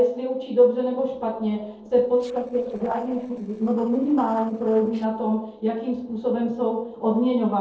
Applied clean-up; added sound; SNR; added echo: neural separator model SepFormer DNS4.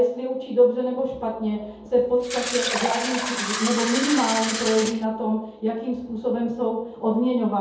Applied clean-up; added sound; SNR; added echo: none; Fill (with liquid); 5 dB; reverberation time 0.7 s.